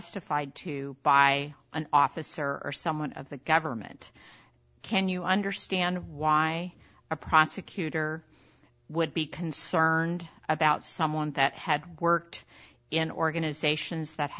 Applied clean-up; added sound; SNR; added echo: none; none; none; none.